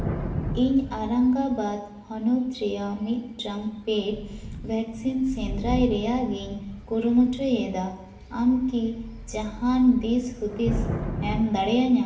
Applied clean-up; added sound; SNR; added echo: none; Thunder / Rain; 9 dB; reverberation time 0.9 s.